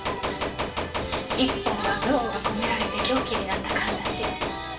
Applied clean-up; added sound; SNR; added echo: none; Gunshot, gunfire; 2 dB; reverberation time 0.4 s.